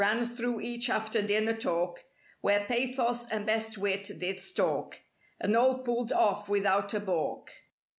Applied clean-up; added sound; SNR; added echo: none; none; none; none.